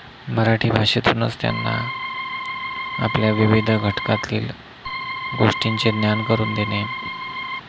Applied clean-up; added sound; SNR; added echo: none; Organ; 7 dB; none.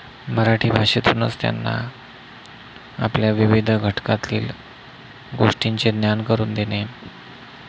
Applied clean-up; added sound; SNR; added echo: none; none; none; none.